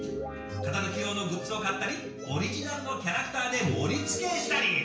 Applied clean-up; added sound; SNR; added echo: none; Guitar; 8 dB; reverberation time 0.5 s.